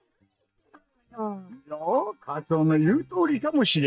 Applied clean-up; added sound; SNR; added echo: neural mask model DeepFilterNet 3.